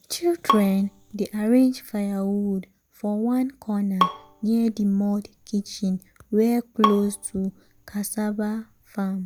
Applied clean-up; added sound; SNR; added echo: none; Bowed string instrument; 7 dB; none.